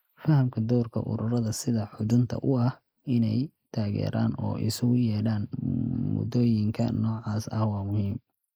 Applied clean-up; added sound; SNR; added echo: neural mask model Resemble Enhance denoiser.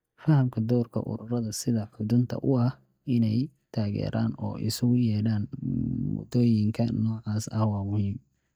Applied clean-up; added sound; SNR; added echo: neural mask model DeepFilterNet 3.